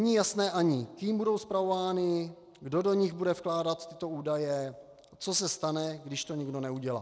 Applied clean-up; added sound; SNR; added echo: none; none; none; none.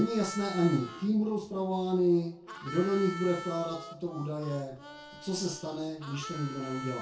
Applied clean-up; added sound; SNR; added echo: none; Harmonica; 13 dB; reverberation time 0.2 s.